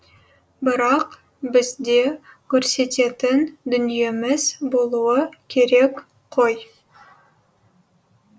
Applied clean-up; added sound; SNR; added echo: none; none; none; none.